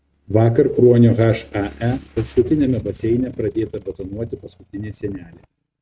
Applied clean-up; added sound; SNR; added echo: neural mask model RNNoise.